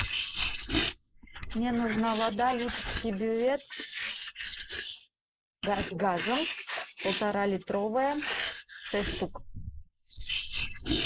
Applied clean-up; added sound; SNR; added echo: neural mask model Resemble Enhance denoiser.